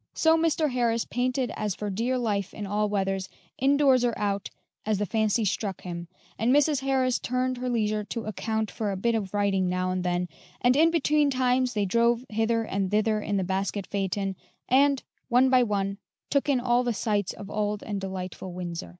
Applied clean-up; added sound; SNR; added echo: none; none; none; none.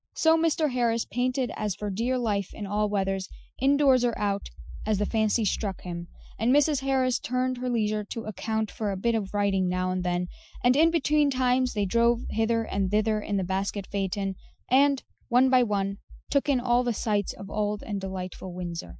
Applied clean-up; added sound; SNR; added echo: classical method Wiener filter.